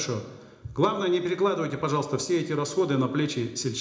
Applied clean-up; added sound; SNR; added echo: none; none; none; reverberation time 0.8 s.